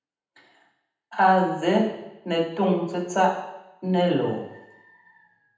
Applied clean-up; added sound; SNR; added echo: none; none; none; reverberation time 0.8 s.